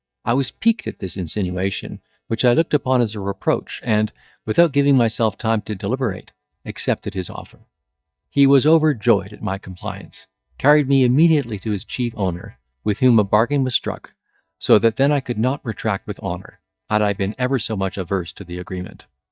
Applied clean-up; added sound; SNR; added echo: neural mask model DeepFilterNet 3.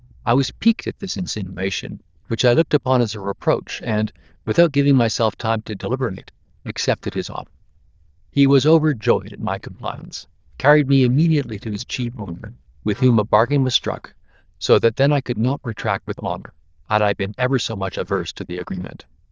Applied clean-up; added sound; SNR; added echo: neural diffusion model UNIVERSE++.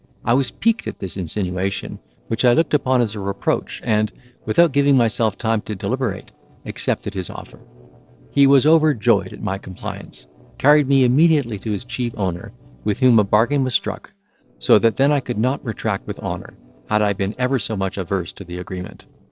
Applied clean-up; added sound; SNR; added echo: neural separator model SepFormer DNS4.